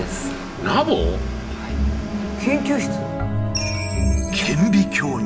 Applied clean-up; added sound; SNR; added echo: none; none; none; reverberation time 1.7 s.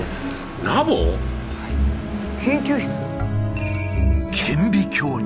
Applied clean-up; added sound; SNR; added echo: none; none; none; none.